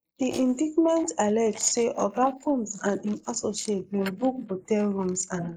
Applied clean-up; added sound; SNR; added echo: neural mask model Resemble Enhance denoiser.